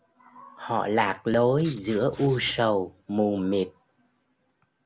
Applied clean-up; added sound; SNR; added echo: none; Writing; 18 dB; none.